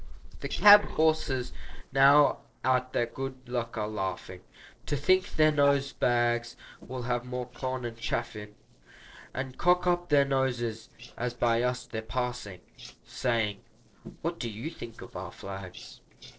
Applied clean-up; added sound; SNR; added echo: neural separator model SepFormer DNS4.